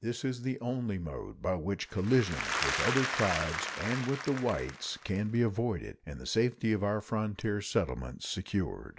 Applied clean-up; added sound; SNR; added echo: none; Applause / Crowd; 4 dB; none.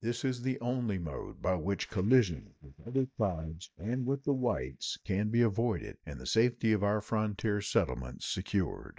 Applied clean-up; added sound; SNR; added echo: neural mask model DeepFilterNet 3.